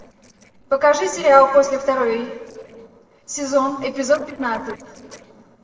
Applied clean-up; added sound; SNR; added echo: neural separator model SepFormer DNS4.